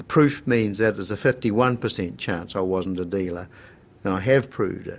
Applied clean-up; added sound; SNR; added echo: none; none; none; none.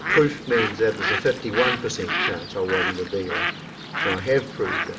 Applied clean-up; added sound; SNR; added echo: none; Bird; 2 dB; reverberation time 0.5 s.